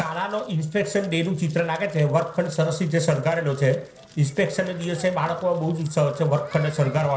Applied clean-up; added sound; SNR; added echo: neural separator model SepFormer DNS4.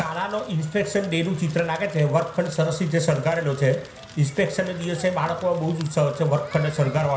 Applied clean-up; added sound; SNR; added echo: none; Crackle; 19 dB; reverberation time 0.5 s.